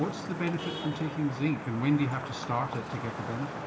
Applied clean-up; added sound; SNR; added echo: none; Traffic noise, roadway noise / Vehicle horn, car horn, honking; 7 dB; reverberation time 0.5 s.